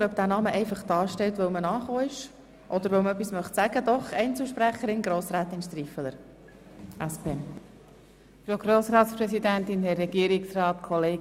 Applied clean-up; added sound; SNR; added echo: none; none; none; none.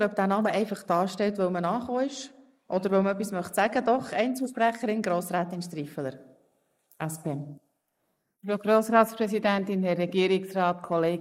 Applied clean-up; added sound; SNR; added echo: neural mask model Resemble Enhance denoiser.